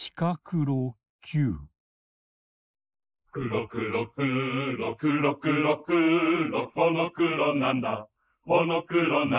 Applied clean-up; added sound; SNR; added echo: neural mask model Resemble Enhance denoiser.